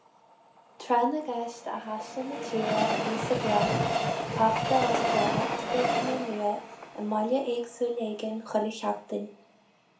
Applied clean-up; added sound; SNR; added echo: none; Train; 2 dB; reverberation time 0.4 s.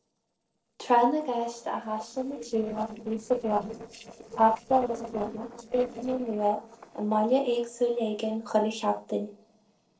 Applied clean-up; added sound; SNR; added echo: neural separator model SepFormer DNS4.